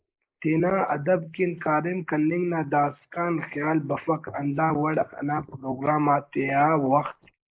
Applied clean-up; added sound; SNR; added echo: neural mask model Resemble Enhance denoiser.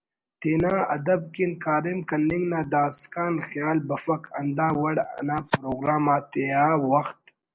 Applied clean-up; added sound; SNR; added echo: none; none; none; none.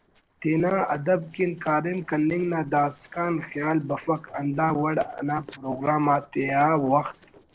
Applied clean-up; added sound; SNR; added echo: neural separator model SepFormer DNS4.